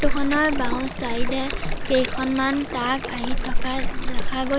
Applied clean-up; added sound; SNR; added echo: none; Stream; -3 dB; none.